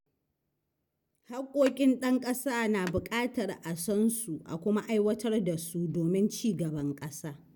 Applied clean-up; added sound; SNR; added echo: none; Telephone; 19 dB; none.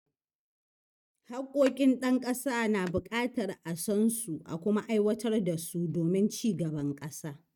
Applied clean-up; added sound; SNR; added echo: neural mask model RNNoise.